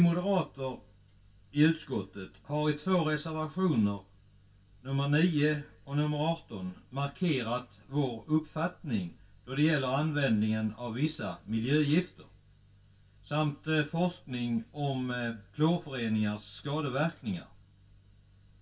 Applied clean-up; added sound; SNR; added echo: none; none; none; reverberation time 0.1 s.